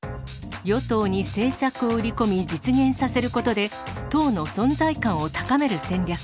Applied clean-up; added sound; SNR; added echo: none; none; none; none.